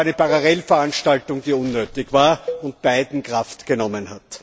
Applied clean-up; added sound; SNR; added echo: none; Cowbell; 16 dB; none.